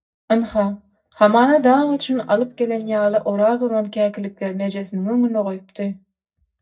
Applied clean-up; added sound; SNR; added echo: neural mask model DeepFilterNet 3.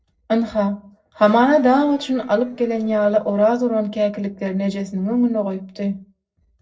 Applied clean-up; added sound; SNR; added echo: neural separator model SepFormer DNS4.